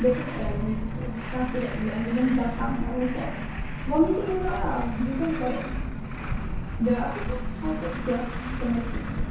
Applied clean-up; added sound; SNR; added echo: none; Truck; 4 dB; reverberation time 0.6 s.